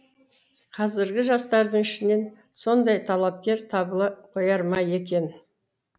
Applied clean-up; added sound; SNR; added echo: none; none; none; none.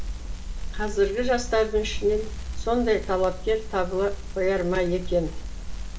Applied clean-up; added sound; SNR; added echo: none; Crackle; 5 dB; reverberation time 0.2 s.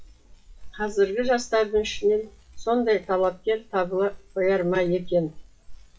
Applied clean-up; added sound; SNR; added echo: classical method WPE with log-MMSE.